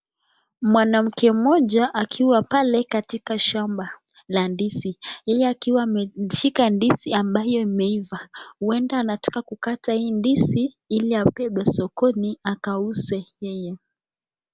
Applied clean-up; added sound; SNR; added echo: none; none; none; none.